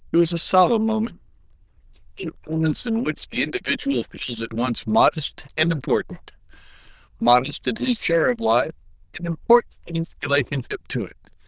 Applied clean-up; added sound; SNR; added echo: neural diffusion model UNIVERSE++.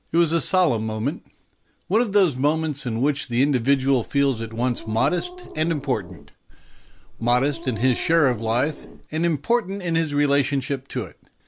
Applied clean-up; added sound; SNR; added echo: none; Growling; 15 dB; none.